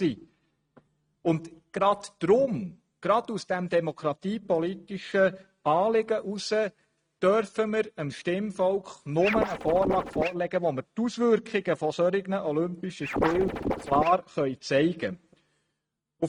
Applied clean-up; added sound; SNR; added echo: neural mask model RNNoise.